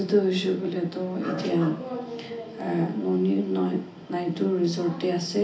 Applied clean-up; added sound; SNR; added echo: none; none; none; reverberation time 0.4 s.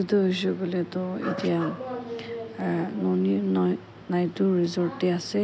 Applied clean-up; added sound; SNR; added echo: none; none; none; none.